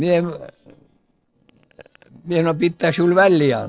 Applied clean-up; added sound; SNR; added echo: neural separator model SepFormer DNS4.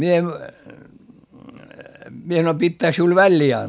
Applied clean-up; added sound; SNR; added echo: none; none; none; none.